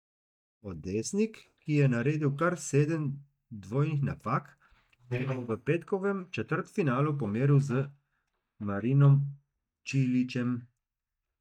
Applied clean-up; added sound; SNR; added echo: neural mask model DeepFilterNet 3.